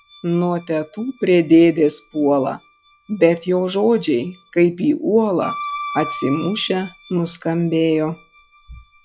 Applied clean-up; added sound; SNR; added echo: classical method log-MMSE.